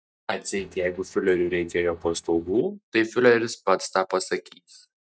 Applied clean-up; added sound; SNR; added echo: neural mask model DeepFilterNet 3.